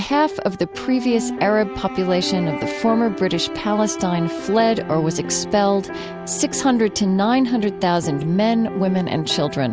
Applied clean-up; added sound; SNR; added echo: none; none; none; none.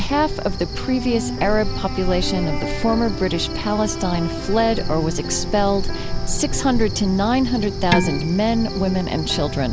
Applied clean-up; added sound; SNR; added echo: none; Cricket + Dishes, pots, and pans; 3 dB; none.